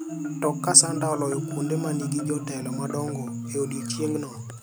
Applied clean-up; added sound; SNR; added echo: none; Marimba, xylophone; 4 dB; none.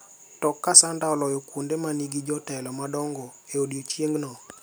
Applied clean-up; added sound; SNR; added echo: none; none; none; none.